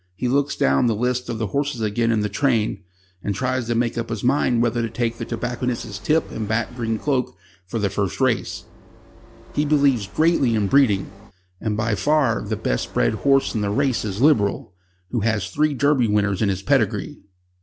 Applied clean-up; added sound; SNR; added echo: none; Motorcycle; 20 dB; none.